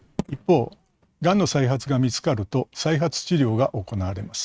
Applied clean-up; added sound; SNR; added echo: neural mask model RNNoise.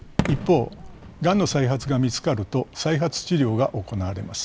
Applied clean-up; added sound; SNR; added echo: none; Fireworks; 11 dB; none.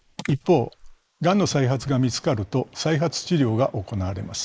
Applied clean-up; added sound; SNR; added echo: neural mask model Resemble Enhance denoiser.